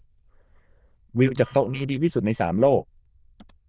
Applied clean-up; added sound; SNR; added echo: neural diffusion model UNIVERSE++.